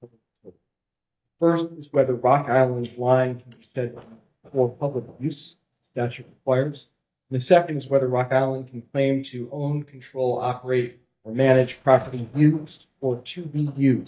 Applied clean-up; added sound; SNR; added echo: neural mask model DeepFilterNet 3.